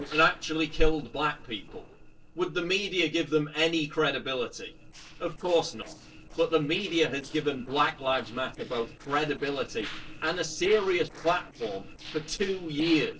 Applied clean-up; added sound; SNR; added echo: neural separator model SepFormer DNS4.